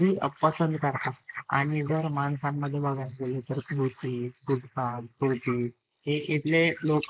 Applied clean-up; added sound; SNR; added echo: neural mask model Resemble Enhance denoiser.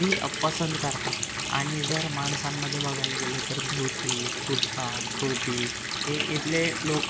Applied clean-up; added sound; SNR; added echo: none; Water tap, faucet; 0 dB; none.